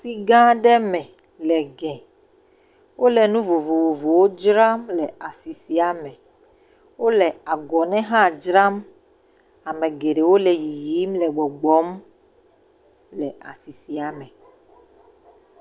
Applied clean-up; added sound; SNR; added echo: none; none; none; none.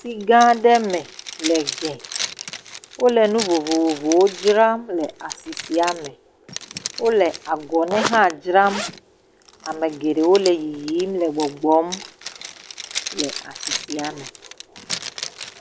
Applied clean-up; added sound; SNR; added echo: none; Zipper (clothing); 11 dB; none.